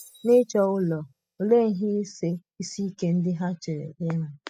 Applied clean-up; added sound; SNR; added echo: classical method spectral subtraction.